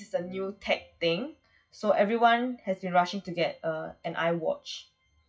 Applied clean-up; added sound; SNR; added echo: classical method WPE with log-MMSE.